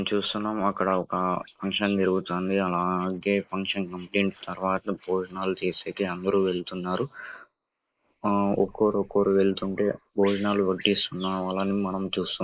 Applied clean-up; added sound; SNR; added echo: neural mask model Resemble Enhance denoiser.